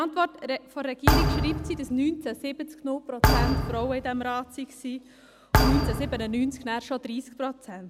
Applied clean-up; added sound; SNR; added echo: none; Thump, thud; -3 dB; none.